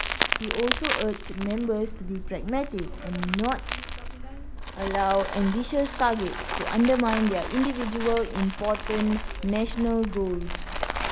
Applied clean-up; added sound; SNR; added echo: none; Crumpling, crinkling; 4 dB; none.